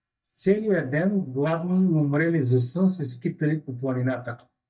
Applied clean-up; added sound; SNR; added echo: neural mask model DeepFilterNet 3.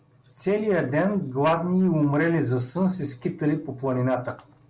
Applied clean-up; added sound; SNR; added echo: none; none; none; none.